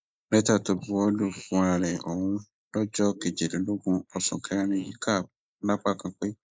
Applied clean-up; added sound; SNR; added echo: neural mask model Resemble Enhance denoiser.